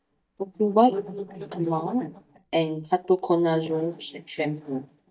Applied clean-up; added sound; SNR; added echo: neural mask model DeepFilterNet 3.